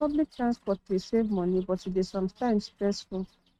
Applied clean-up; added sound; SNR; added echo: neural mask model RNNoise.